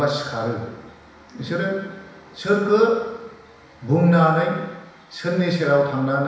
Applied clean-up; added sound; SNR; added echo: none; none; none; reverberation time 1.0 s.